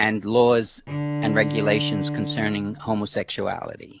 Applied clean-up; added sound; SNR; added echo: none; Bowed string instrument; 5 dB; none.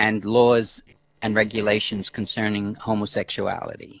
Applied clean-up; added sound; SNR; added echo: neural separator model SepFormer DNS4.